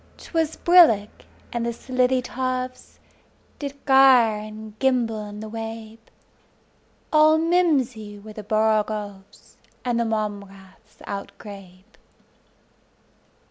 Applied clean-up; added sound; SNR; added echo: none; none; none; none.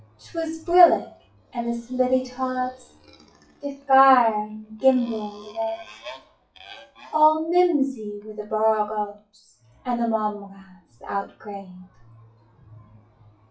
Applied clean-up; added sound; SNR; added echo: classical method WPE with log-MMSE.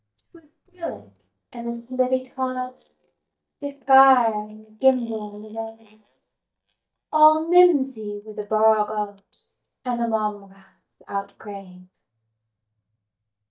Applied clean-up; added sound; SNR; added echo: neural mask model DeepFilterNet 3.